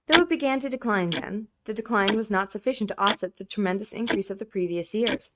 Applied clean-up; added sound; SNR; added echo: neural mask model RNNoise.